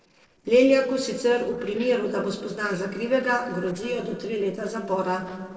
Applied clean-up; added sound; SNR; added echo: neural separator model SepFormer DNS4.